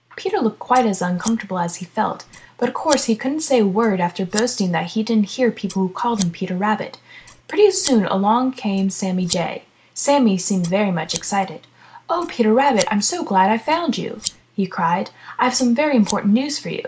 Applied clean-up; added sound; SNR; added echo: neural mask model Resemble Enhance denoiser.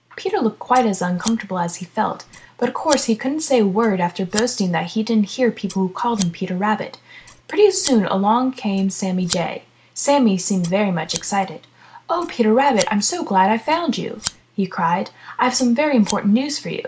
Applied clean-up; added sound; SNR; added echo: none; Scissors; 17 dB; none.